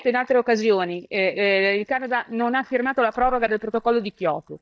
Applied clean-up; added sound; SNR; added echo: neural mask model DeepFilterNet 3.